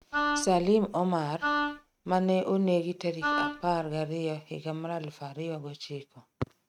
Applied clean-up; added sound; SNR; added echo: neural mask model RNNoise.